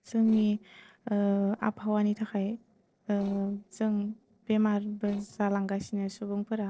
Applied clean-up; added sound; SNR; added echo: neural separator model SepFormer DNS4.